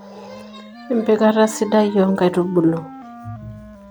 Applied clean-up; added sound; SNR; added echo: none; Wind instrument, woodwind instrument; 18 dB; none.